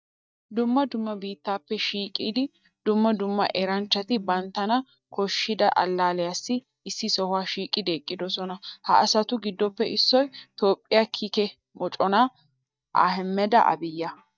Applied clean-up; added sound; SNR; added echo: neural mask model DeepFilterNet 3.